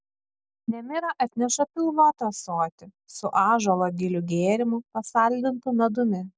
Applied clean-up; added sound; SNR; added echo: none; none; none; none.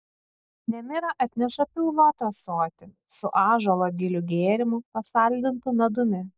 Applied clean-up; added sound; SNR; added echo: neural mask model Resemble Enhance denoiser.